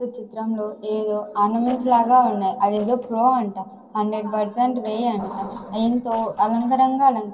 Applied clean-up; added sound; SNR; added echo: neural separator model SepFormer DNS4.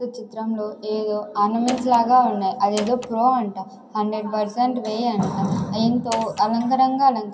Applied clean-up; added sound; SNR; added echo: none; Door; 13 dB; reverberation time 0.3 s.